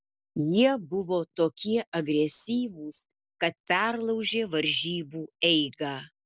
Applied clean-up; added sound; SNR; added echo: none; none; none; none.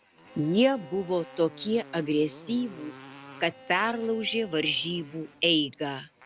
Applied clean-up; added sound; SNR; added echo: none; Motorcycle + Bowed string instrument; 19 dB; none.